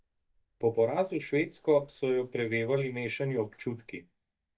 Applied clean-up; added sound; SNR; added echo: neural mask model DeepFilterNet 3.